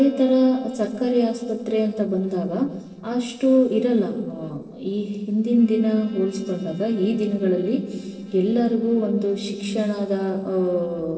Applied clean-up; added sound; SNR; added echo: neural separator model SepFormer DNS4.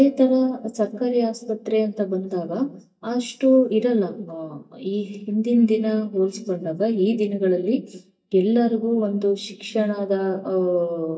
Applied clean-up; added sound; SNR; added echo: neural mask model DeepFilterNet 3.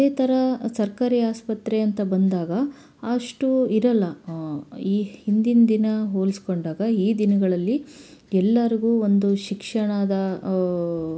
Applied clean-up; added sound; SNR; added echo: none; none; none; none.